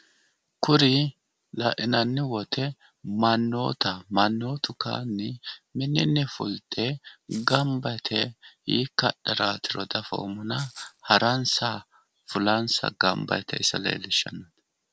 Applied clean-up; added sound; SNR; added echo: none; Rattle (instrument); 18 dB; none.